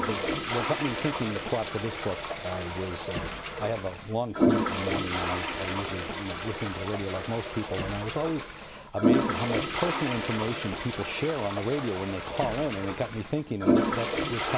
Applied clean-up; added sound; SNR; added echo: none; Toilet flush; -2 dB; none.